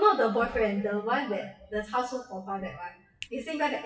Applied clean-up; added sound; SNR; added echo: classical method WPE with log-MMSE.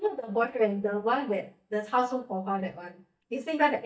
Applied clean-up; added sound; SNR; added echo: neural mask model DeepFilterNet 3.